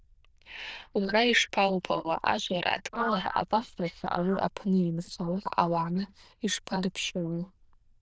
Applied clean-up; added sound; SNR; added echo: neural diffusion model UNIVERSE++.